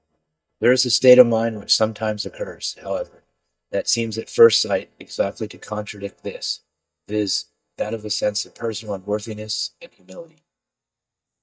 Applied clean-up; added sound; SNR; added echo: neural mask model DeepFilterNet 3.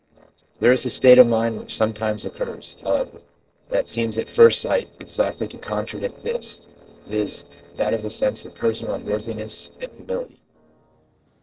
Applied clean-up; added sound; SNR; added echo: neural separator model SepFormer DNS4.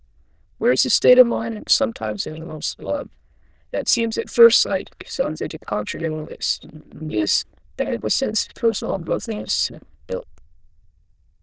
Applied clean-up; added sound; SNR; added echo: neural diffusion model UNIVERSE++.